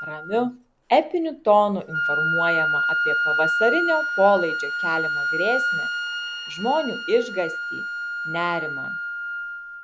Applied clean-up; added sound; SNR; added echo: none; Wind instrument, woodwind instrument; 1 dB; none.